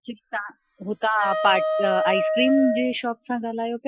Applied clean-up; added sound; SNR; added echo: classical method Wiener filter.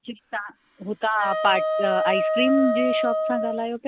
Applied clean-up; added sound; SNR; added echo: none; Wind instrument, woodwind instrument; 0 dB; none.